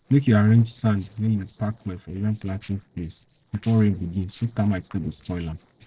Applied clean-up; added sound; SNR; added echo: neural separator model SepFormer DNS4.